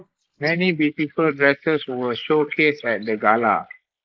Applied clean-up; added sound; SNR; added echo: neural mask model Resemble Enhance denoiser.